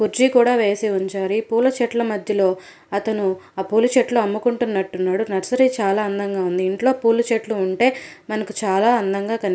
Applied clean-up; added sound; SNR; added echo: none; none; none; none.